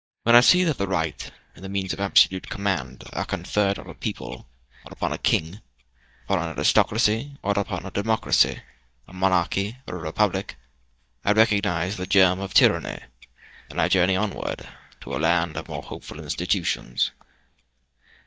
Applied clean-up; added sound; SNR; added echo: neural mask model DeepFilterNet 3.